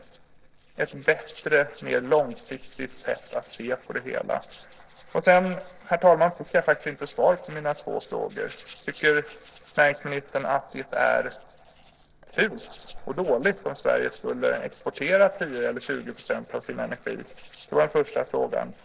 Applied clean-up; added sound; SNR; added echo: neural separator model SepFormer DNS4.